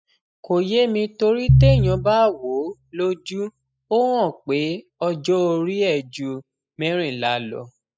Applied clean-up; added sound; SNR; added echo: classical method spectral subtraction.